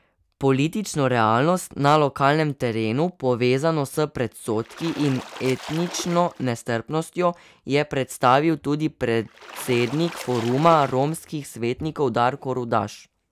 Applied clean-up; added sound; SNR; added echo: none; Splash, splatter; 15 dB; none.